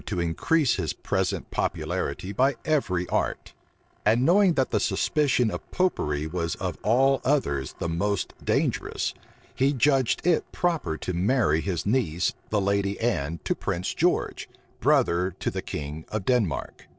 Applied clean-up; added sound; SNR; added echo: neural separator model SepFormer DNS4.